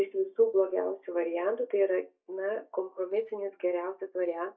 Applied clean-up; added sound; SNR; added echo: neural mask model DeepFilterNet 3.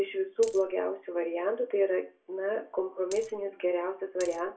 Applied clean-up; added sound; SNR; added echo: none; Coin (dropping); 16 dB; reverberation time 0.3 s.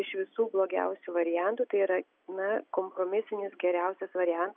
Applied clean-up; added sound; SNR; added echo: none; none; none; none.